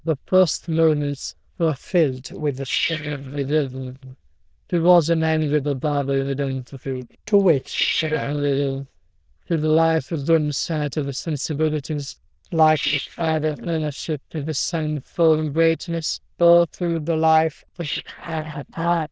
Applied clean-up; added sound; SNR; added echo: neural diffusion model UNIVERSE++.